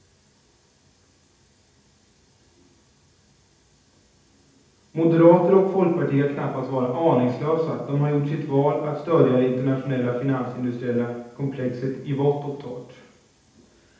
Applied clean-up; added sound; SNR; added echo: none; none; none; reverberation time 0.8 s.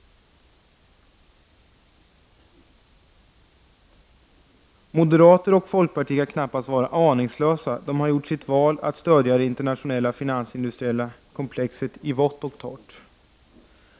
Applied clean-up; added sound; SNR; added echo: none; none; none; none.